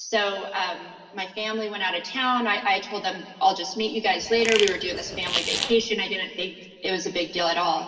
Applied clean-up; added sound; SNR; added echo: none; Fart; 4 dB; reverberation time 2.2 s.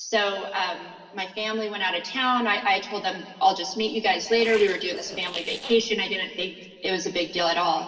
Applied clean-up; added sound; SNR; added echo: neural separator model SepFormer DNS4.